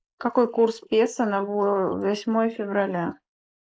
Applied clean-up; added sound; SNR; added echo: neural mask model Resemble Enhance denoiser.